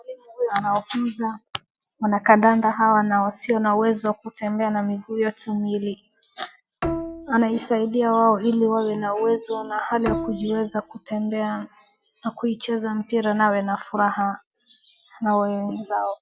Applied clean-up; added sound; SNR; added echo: none; Bowed string instrument; 10 dB; none.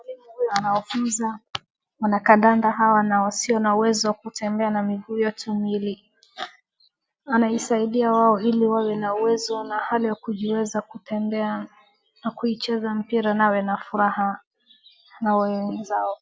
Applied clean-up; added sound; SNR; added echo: none; none; none; none.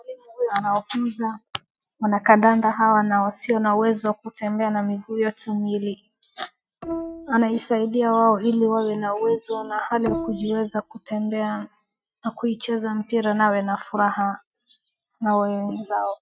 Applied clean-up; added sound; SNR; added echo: neural mask model RNNoise.